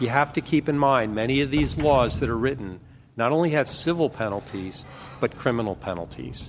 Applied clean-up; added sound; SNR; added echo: none; Sliding door; 13 dB; none.